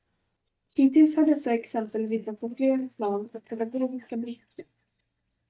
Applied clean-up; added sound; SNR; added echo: neural mask model DeepFilterNet 3.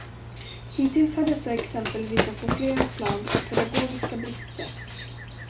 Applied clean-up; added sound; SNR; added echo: none; Run; 2 dB; reverberation time 0.2 s.